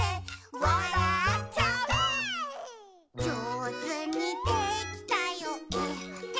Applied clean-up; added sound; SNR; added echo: none; none; none; none.